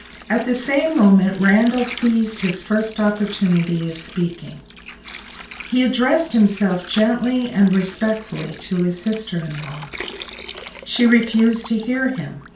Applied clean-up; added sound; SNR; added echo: none; Water; 17 dB; reverberation time 0.3 s.